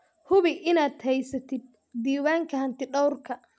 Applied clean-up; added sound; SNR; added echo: none; none; none; none.